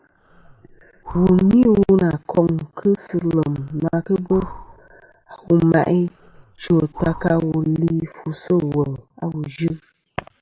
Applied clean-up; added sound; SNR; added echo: none; Breathing; 20 dB; none.